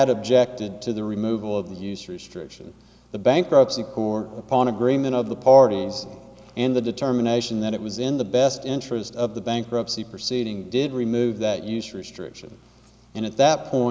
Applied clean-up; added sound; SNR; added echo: none; none; none; none.